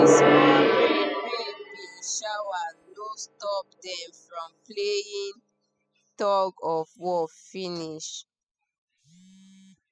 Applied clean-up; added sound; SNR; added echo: classical method spectral subtraction.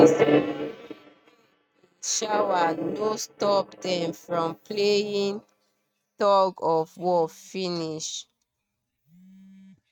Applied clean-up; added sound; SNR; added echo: neural mask model RNNoise.